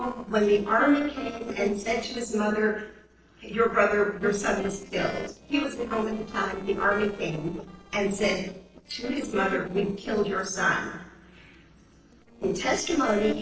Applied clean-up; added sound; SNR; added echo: neural separator model SepFormer DNS4.